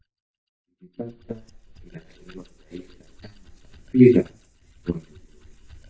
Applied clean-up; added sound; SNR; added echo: neural mask model DeepFilterNet 3.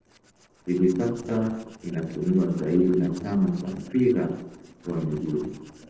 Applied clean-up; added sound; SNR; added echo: neural separator model SepFormer DNS4.